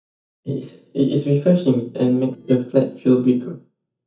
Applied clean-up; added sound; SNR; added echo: neural mask model DeepFilterNet 3.